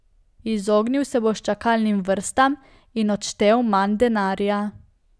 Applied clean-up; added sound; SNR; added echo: none; none; none; none.